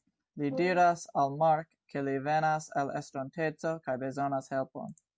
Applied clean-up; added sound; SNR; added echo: none; Brass instrument; 14 dB; none.